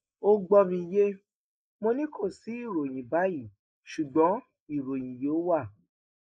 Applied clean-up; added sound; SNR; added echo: neural mask model Resemble Enhance denoiser.